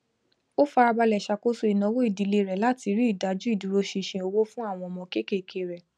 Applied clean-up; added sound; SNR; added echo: none; none; none; none.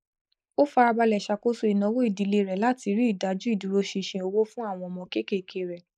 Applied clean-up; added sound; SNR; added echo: neural mask model Resemble Enhance denoiser.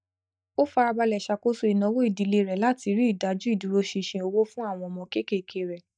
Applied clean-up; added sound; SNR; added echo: neural mask model DeepFilterNet 3.